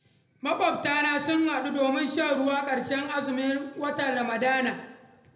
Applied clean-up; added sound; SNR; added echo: none; none; none; reverberation time 0.8 s.